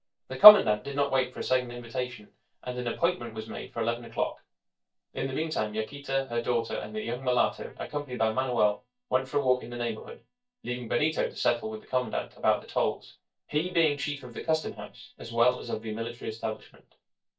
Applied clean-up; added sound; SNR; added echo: neural mask model DeepFilterNet 3.